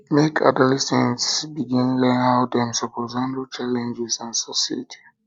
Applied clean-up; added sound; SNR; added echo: none; none; none; none.